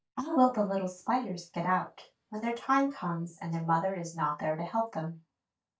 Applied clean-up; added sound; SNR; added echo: neural mask model DeepFilterNet 3.